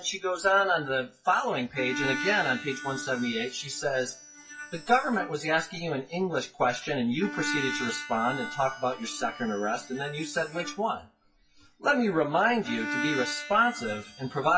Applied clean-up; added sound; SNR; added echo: classical method WPE with log-MMSE.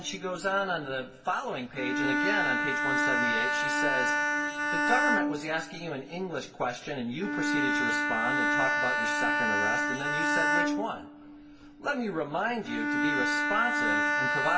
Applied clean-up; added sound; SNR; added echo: none; Bowed string instrument; -4 dB; reverberation time 0.2 s.